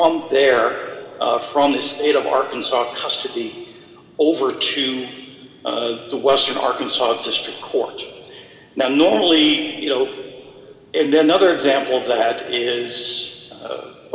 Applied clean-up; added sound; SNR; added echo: none; none; none; reverberation time 2.2 s.